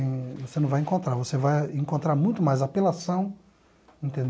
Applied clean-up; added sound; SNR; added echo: none; none; none; none.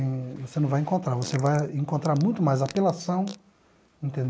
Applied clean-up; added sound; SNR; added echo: neural mask model Resemble Enhance denoiser.